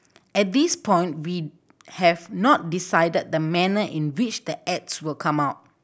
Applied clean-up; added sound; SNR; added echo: none; none; none; none.